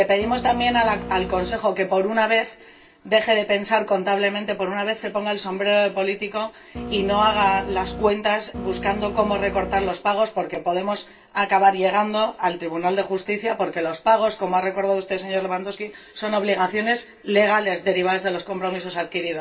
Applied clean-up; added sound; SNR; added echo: none; Printer; 9 dB; reverberation time 0.2 s.